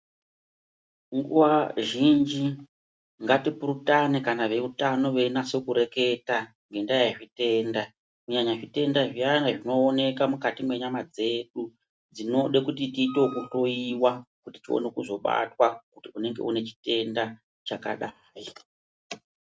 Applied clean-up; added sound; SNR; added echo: neural mask model RNNoise.